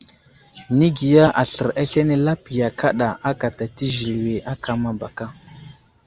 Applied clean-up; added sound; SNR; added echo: none; none; none; none.